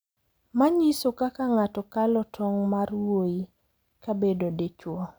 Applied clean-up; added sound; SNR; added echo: none; none; none; none.